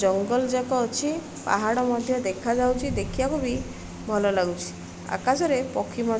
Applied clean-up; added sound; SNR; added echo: none; none; none; none.